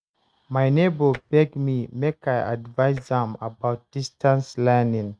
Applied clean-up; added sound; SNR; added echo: neural mask model RNNoise.